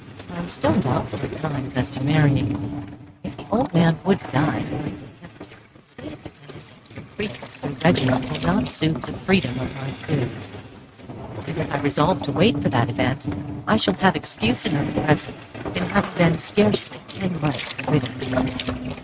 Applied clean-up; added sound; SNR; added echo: neural mask model RNNoise.